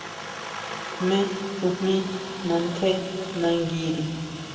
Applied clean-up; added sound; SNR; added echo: none; Aircraft; 10 dB; reverberation time 2.1 s.